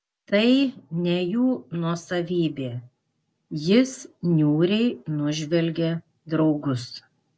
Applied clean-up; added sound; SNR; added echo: none; none; none; none.